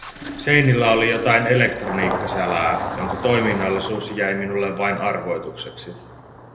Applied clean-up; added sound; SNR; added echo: none; Engine starting; 9 dB; reverberation time 0.8 s.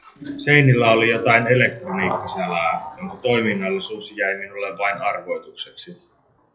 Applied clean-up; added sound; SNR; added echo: classical method WPE with log-MMSE.